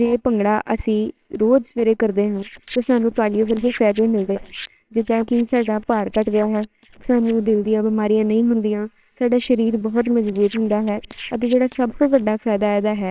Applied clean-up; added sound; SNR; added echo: neural separator model SepFormer WHAMR!.